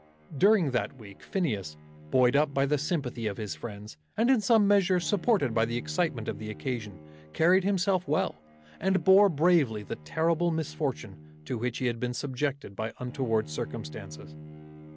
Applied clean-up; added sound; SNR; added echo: none; Bowed string instrument; 19 dB; none.